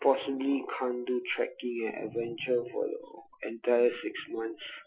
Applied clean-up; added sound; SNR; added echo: classical method Wiener filter.